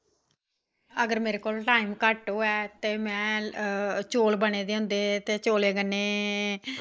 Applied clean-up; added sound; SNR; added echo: neural mask model Resemble Enhance denoiser.